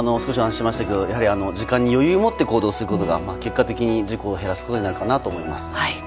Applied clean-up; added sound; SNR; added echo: none; none; none; none.